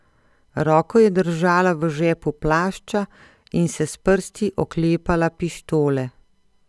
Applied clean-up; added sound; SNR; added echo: none; none; none; none.